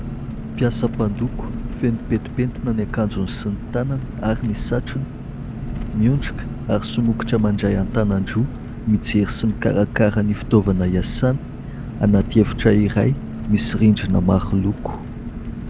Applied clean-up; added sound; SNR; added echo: none; Engine; 7 dB; none.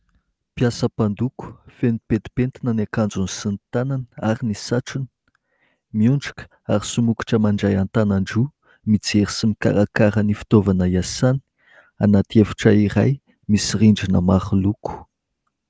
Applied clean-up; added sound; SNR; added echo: none; none; none; none.